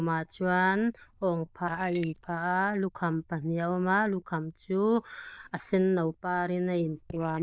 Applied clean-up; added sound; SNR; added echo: neural diffusion model UNIVERSE++.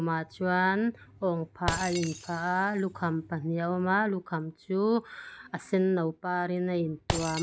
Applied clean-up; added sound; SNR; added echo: none; Shatter; 12 dB; none.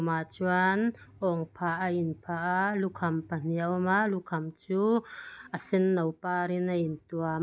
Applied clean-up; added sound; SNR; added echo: none; none; none; none.